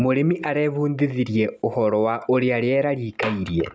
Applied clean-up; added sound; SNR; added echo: none; none; none; none.